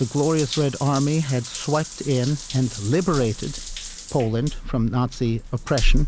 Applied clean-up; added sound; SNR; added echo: none; Drip / Trickle, dribble / Bathtub (filling or washing) / Water tap, faucet; 5 dB; none.